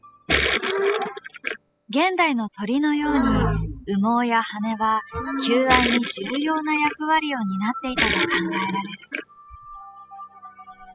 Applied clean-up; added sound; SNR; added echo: classical method spectral subtraction.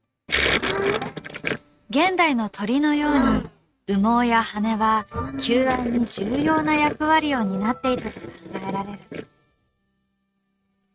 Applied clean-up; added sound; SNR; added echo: neural mask model RNNoise.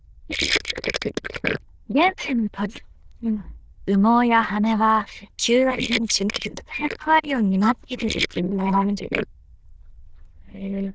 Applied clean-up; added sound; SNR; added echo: neural diffusion model UNIVERSE++.